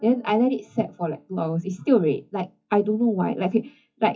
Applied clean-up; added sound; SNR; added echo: classical method WPE with log-MMSE.